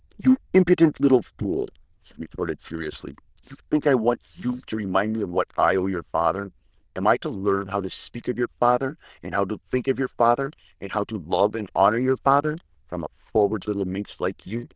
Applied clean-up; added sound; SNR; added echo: neural diffusion model UNIVERSE++.